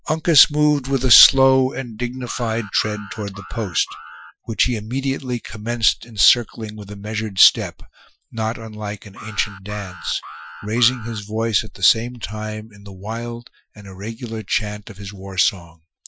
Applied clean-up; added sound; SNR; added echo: classical method Wiener filter.